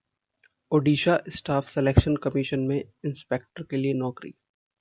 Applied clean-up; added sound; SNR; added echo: none; none; none; none.